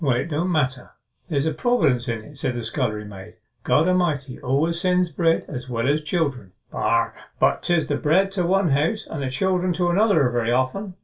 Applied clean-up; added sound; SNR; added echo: none; none; none; reverberation time 0.2 s.